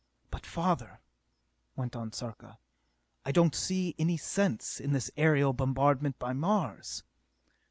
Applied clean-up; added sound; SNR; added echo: none; none; none; none.